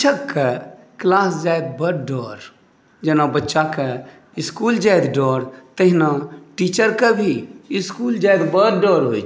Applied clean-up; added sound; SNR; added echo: none; none; none; none.